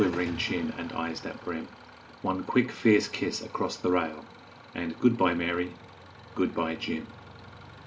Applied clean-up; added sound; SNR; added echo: none; Idling / Engine starting; 17 dB; reverberation time 0.4 s.